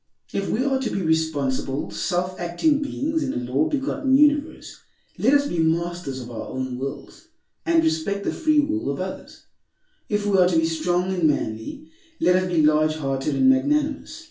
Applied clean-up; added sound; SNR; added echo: none; none; none; reverberation time 0.3 s.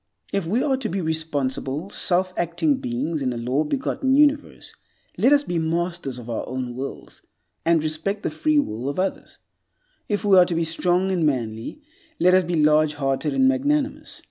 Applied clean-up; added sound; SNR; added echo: none; none; none; none.